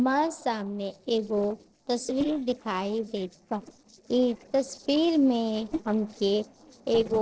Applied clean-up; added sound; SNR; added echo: neural separator model SepFormer DNS4.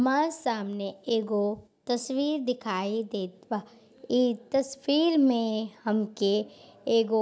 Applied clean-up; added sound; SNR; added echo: none; none; none; none.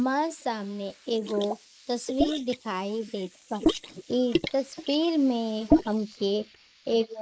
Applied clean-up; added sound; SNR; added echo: neural mask model Resemble Enhance denoiser.